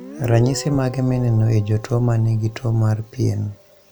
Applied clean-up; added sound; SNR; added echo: none; Guitar; 19 dB; none.